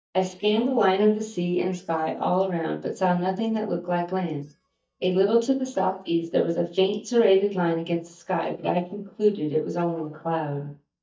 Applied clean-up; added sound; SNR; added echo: neural mask model DeepFilterNet 3.